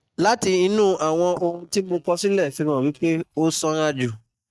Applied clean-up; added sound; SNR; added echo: neural mask model DeepFilterNet 3.